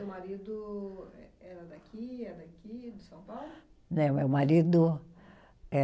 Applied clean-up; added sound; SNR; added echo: none; none; none; none.